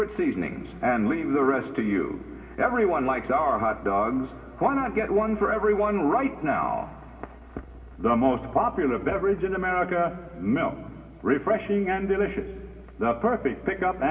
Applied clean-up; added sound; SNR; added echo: none; none; none; reverberation time 1.7 s.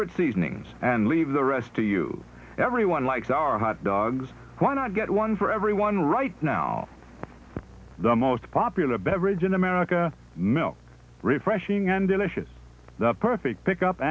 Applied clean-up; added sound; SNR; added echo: none; none; none; none.